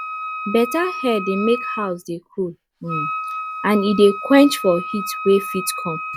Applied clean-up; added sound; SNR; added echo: none; Wind instrument, woodwind instrument; 8 dB; none.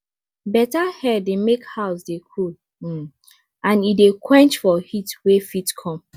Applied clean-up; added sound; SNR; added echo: none; none; none; none.